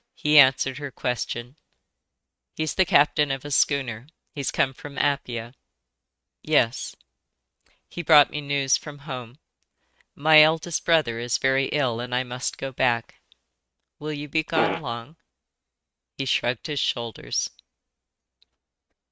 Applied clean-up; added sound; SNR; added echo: neural mask model RNNoise.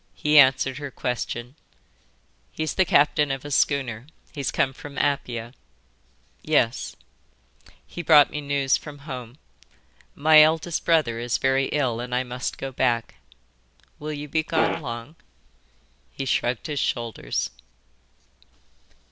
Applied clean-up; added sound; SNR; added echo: none; Fart; -3 dB; none.